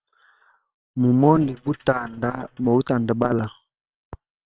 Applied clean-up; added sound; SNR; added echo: neural separator model SepFormer WHAM!.